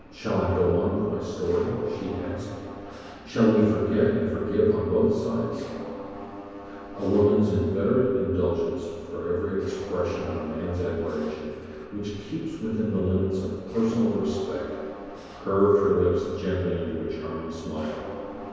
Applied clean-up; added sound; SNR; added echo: none; Mechanisms; 17 dB; reverberation time 2.2 s.